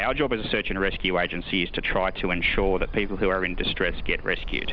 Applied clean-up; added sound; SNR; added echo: none; Bird; 6 dB; none.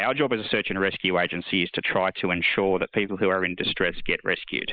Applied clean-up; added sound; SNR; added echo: neural mask model Resemble Enhance denoiser.